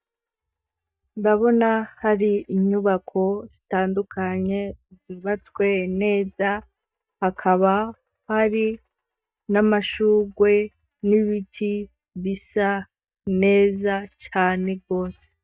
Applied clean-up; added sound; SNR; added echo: neural mask model DeepFilterNet 3.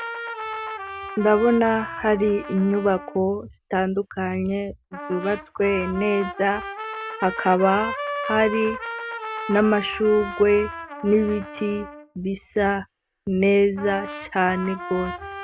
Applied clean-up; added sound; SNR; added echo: none; Trumpet; 11 dB; none.